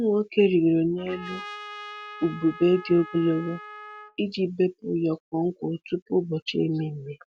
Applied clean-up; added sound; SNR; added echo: none; Trumpet; 15 dB; none.